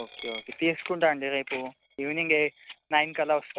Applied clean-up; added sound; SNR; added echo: none; Coin (dropping); 19 dB; none.